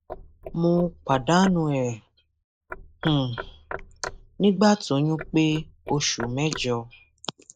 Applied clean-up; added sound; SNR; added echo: neural mask model Resemble Enhance denoiser.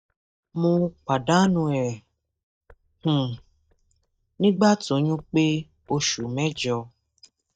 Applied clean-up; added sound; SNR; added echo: neural mask model DeepFilterNet 3.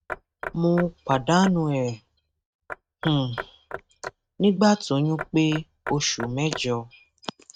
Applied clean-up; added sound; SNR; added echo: neural mask model RNNoise.